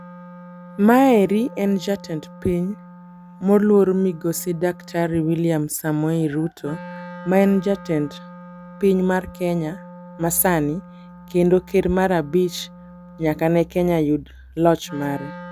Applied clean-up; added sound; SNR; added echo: none; Wind instrument, woodwind instrument; 19 dB; none.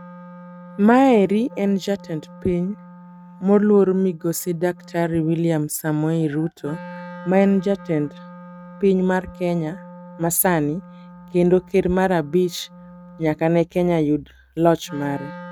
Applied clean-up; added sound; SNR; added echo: neural mask model RNNoise.